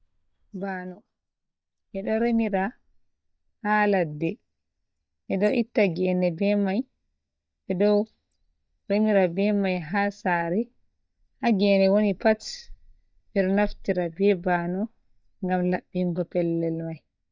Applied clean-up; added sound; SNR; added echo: neural mask model DeepFilterNet 3.